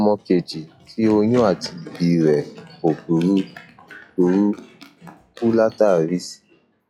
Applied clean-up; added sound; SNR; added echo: classical method log-MMSE.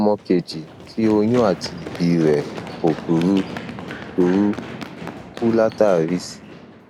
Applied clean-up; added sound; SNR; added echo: none; Run; 13 dB; none.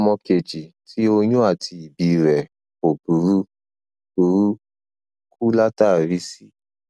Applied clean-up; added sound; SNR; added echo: none; none; none; none.